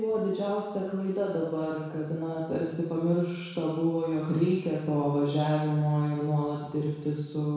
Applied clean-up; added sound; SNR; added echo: none; none; none; reverberation time 1.1 s.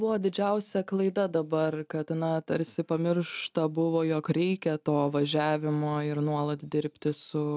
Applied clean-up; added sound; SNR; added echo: none; none; none; none.